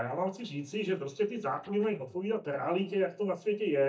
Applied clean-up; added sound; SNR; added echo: neural mask model DeepFilterNet 3.